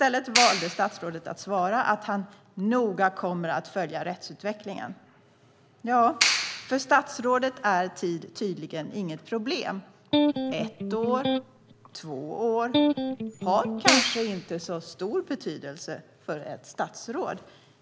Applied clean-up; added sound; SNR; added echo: none; Electric guitar + Clapping; -1 dB; none.